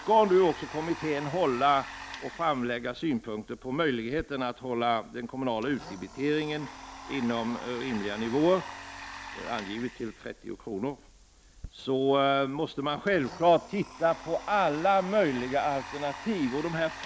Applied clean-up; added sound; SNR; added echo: none; Domestic sounds, home sounds; 15 dB; none.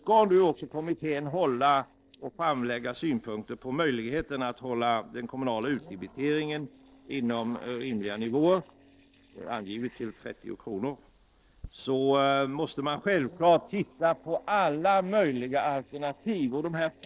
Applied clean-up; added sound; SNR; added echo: neural separator model SepFormer DNS4.